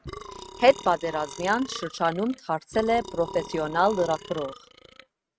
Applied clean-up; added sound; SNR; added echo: neural mask model RNNoise.